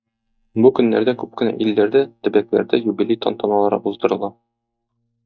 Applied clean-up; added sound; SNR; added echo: neural mask model DeepFilterNet 3.